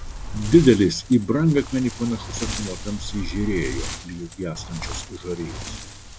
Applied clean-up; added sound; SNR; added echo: none; Wind; 9 dB; none.